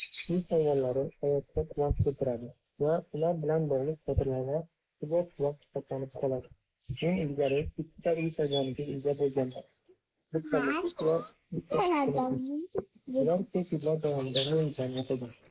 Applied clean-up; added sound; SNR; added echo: neural mask model Resemble Enhance denoiser.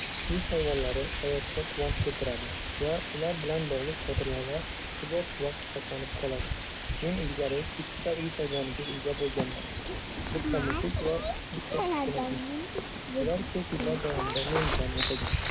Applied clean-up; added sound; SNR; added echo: none; Bird vocalization, bird call, bird song; -2 dB; none.